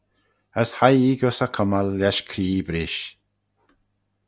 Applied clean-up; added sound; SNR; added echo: none; none; none; none.